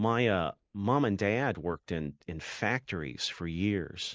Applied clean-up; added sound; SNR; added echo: neural mask model Resemble Enhance denoiser.